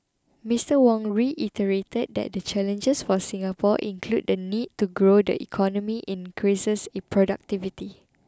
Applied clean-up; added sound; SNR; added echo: none; none; none; none.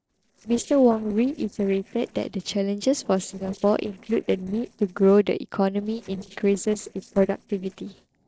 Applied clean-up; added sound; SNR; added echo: neural separator model SepFormer DNS4.